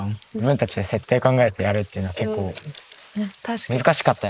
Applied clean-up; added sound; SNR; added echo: neural mask model Resemble Enhance denoiser.